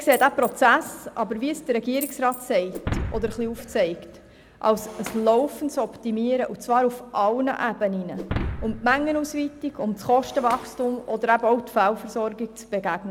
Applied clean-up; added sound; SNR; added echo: none; Shatter + Coin (dropping); 14 dB; none.